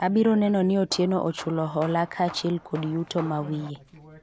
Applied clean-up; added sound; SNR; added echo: none; Hammer / Wood; 19 dB; none.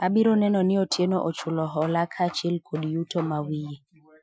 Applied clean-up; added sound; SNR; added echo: classical method Wiener filter.